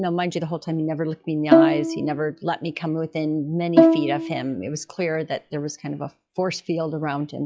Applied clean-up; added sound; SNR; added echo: classical method log-MMSE.